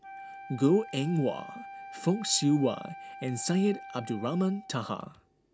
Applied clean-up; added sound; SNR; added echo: none; Wind instrument, woodwind instrument; 15 dB; none.